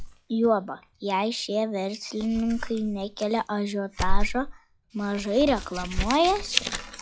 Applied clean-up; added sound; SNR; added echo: classical method log-MMSE.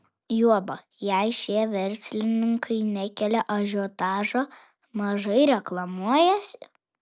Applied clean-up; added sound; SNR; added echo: none; none; none; none.